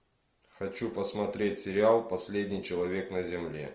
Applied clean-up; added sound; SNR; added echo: none; none; none; none.